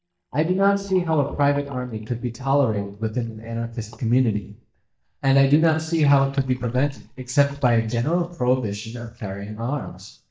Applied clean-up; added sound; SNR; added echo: neural mask model DeepFilterNet 3.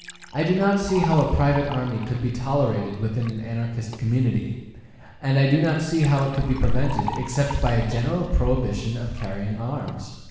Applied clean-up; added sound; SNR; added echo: none; Liquid; 16 dB; reverberation time 1.2 s.